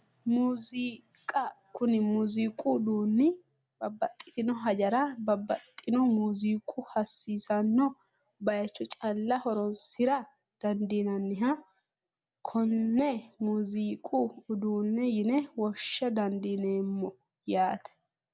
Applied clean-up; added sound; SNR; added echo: none; none; none; none.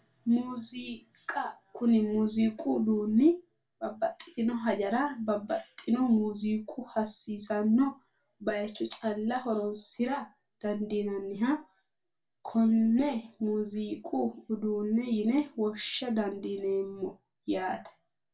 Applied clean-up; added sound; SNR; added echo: none; none; none; reverberation time 0.2 s.